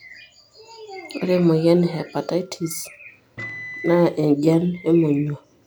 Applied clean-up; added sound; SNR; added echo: none; Microwave oven; 14 dB; none.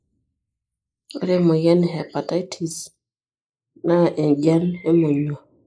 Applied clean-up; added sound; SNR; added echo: neural mask model Resemble Enhance denoiser.